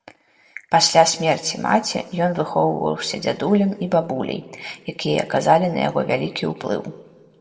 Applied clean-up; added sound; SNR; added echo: none; none; none; reverberation time 1.0 s.